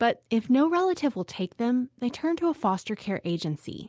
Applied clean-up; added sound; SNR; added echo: none; none; none; none.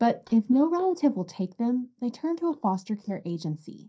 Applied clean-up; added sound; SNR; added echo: neural mask model DeepFilterNet 3.